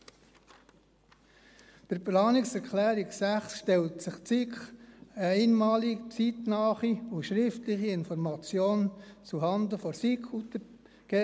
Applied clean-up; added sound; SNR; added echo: none; none; none; none.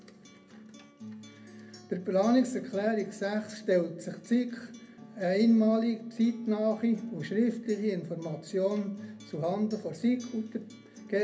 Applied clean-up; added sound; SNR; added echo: none; Acoustic guitar; 20 dB; reverberation time 0.3 s.